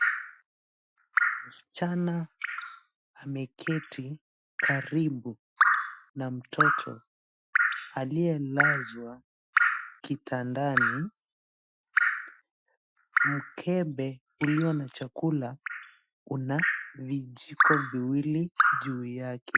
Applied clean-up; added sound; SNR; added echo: classical method Wiener filter.